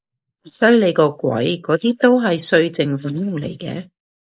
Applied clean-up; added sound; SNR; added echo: neural mask model Resemble Enhance denoiser.